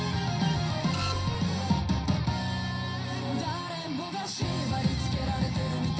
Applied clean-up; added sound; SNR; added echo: none; Printer; 8 dB; reverberation time 0.3 s.